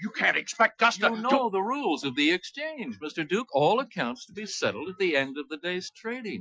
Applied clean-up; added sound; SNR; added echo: classical method Wiener filter.